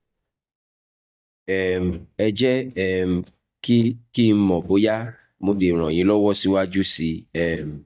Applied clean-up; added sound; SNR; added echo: neural mask model DeepFilterNet 3.